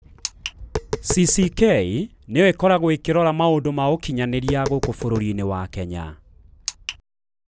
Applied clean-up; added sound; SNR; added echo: none; Tap; 13 dB; none.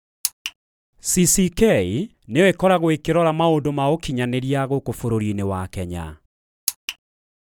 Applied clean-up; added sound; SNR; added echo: none; none; none; none.